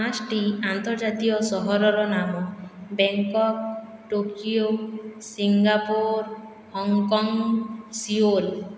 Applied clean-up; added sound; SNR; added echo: none; none; none; none.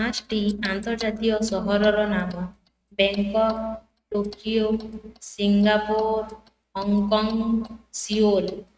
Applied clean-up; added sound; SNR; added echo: neural mask model RNNoise.